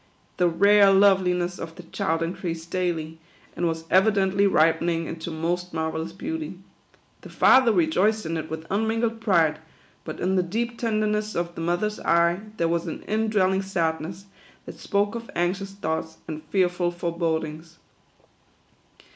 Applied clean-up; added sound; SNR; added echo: none; none; none; none.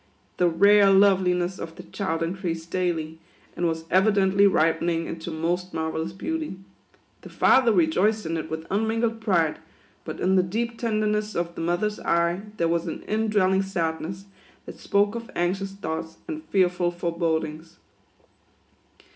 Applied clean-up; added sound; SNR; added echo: none; none; none; reverberation time 0.3 s.